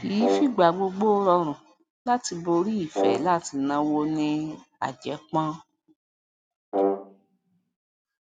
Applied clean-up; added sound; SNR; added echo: none; Brass instrument; 2 dB; none.